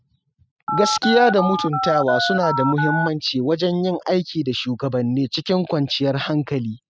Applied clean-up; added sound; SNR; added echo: classical method spectral subtraction.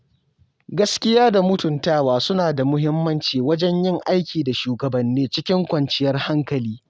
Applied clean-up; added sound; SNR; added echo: none; none; none; none.